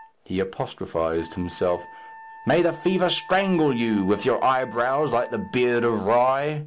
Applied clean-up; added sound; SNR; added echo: none; Wind instrument, woodwind instrument; 20 dB; none.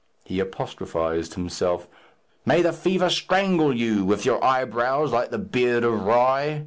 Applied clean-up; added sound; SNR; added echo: none; none; none; none.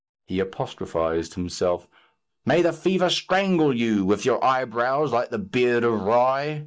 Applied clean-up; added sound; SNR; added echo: neural mask model DeepFilterNet 3.